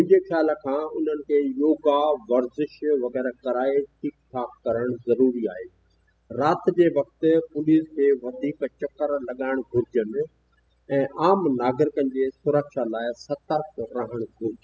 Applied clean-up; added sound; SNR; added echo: classical method spectral subtraction.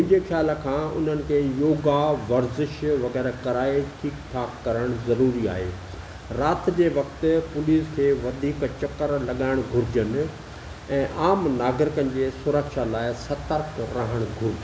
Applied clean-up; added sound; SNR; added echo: none; none; none; none.